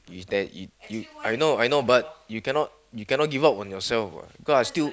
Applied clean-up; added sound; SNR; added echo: none; none; none; none.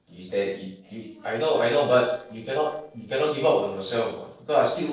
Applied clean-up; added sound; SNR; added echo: neural separator model SepFormer DNS4.